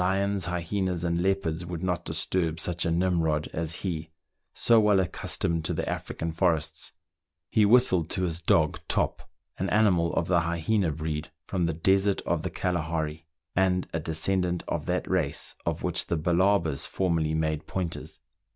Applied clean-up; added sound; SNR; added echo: none; none; none; none.